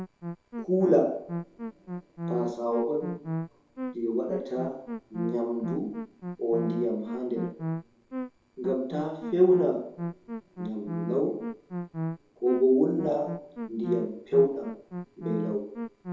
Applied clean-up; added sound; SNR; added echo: none; Musical instrument; 8 dB; reverberation time 2.6 s.